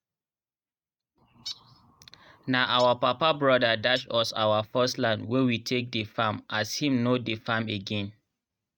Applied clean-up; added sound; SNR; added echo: neural mask model RNNoise.